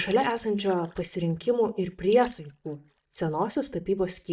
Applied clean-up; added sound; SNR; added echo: neural mask model DeepFilterNet 3.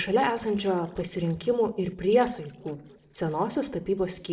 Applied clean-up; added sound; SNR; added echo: neural separator model SepFormer DNS4.